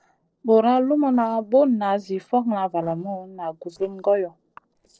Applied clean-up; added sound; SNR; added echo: neural separator model SepFormer DNS4.